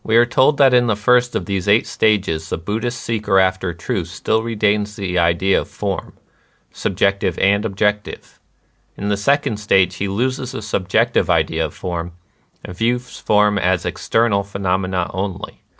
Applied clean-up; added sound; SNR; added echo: none; none; none; none.